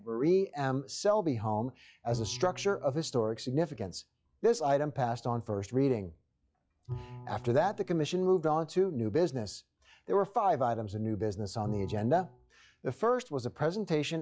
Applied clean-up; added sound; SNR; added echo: classical method log-MMSE.